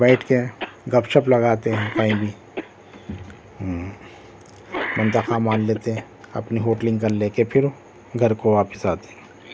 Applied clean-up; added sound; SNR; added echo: none; Cough; 13 dB; none.